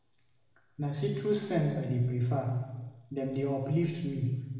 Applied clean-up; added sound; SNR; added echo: none; none; none; reverberation time 1.2 s.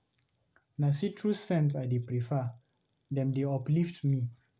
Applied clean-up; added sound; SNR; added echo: none; none; none; none.